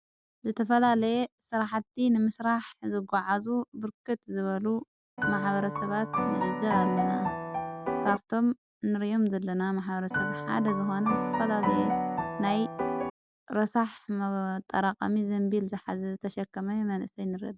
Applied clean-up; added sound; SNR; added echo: none; Piano; 1 dB; none.